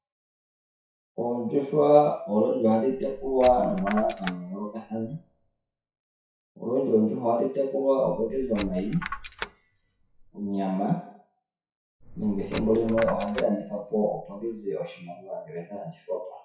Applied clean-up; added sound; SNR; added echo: classical method WPE with log-MMSE.